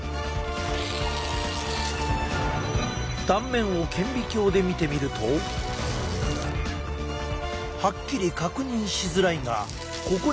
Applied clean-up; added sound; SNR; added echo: none; Tearing; 17 dB; none.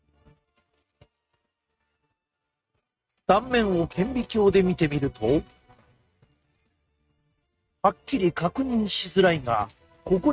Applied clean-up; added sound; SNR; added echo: neural mask model RNNoise.